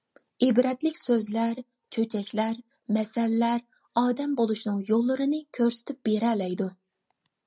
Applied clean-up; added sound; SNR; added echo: none; none; none; none.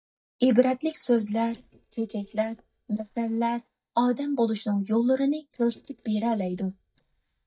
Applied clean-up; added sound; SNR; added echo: neural mask model DeepFilterNet 3.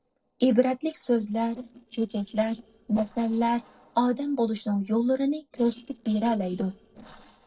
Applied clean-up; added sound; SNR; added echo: neural separator model SepFormer DNS4.